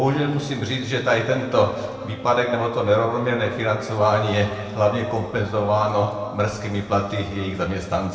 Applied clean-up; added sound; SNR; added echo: none; Wind instrument, woodwind instrument; 18 dB; reverberation time 1.9 s.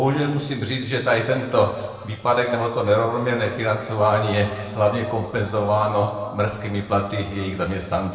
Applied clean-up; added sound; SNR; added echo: neural separator model SepFormer DNS4.